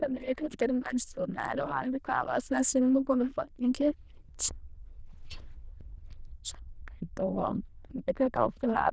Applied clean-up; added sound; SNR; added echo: neural diffusion model UNIVERSE++.